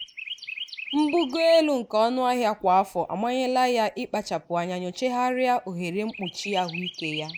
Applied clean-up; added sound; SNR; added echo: neural mask model Resemble Enhance denoiser.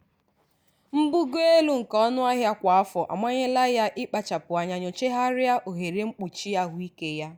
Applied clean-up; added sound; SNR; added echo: none; none; none; none.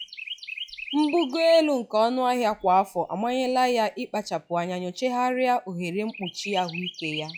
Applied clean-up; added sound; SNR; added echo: classical method log-MMSE.